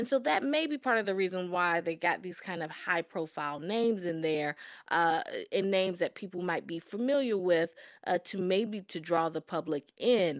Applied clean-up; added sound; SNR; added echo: none; none; none; none.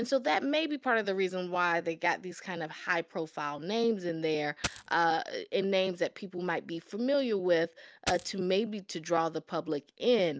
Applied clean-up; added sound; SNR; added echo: none; Coin (dropping); 7 dB; none.